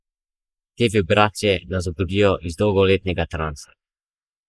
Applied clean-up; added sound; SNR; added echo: neural mask model Resemble Enhance denoiser.